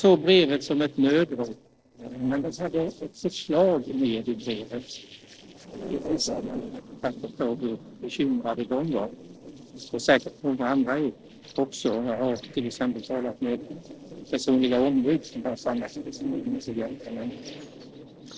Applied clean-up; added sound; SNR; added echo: neural separator model SepFormer DNS4.